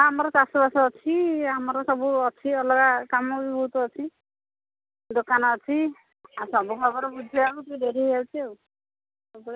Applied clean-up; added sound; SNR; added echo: none; none; none; none.